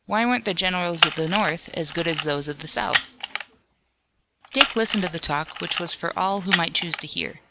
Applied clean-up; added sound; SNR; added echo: none; Camera; 2 dB; none.